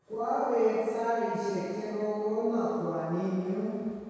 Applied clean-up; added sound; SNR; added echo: none; none; none; reverberation time 1.9 s.